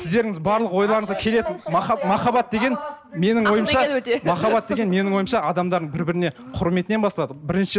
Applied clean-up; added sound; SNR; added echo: none; none; none; none.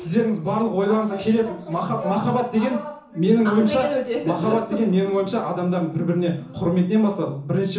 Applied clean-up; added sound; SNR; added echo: none; none; none; reverberation time 0.7 s.